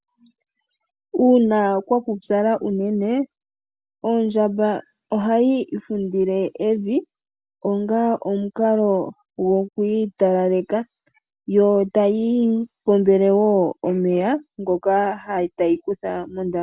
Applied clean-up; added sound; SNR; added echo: none; none; none; none.